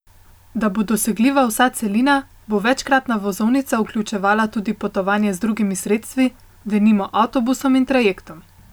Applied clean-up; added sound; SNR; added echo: none; none; none; none.